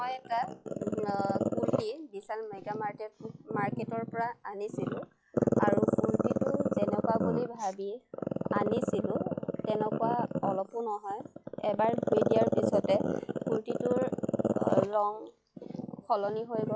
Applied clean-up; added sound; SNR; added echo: classical method log-MMSE.